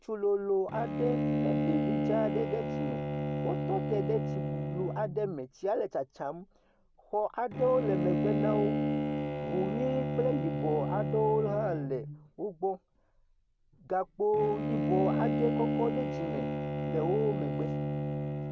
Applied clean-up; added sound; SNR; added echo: none; Bowed string instrument; 0 dB; none.